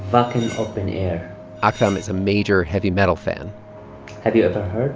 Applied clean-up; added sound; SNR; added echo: none; Cutlery, silverware; 19 dB; none.